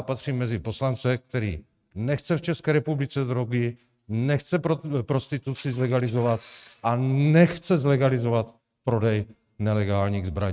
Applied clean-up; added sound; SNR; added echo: neural mask model RNNoise.